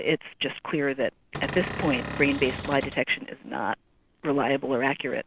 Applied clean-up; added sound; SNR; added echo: none; Cupboard open or close / Door; 6 dB; none.